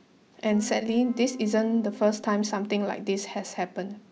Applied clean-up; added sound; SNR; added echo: none; Guitar; 16 dB; none.